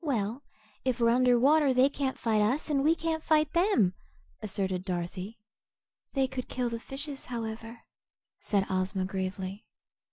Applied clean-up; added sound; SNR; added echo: none; none; none; none.